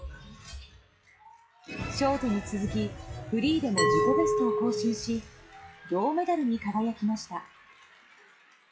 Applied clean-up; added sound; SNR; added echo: classical method log-MMSE.